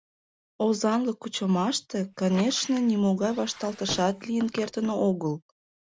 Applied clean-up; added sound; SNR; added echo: none; Squeak; 17 dB; none.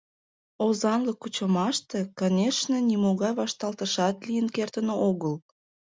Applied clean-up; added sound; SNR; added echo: none; none; none; none.